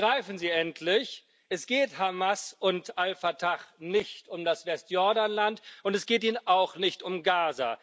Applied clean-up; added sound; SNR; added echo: none; none; none; none.